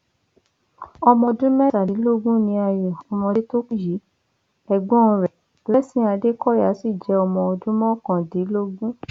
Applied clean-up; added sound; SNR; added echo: none; none; none; none.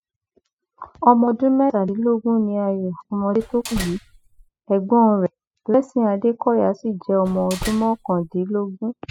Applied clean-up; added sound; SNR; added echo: classical method spectral subtraction.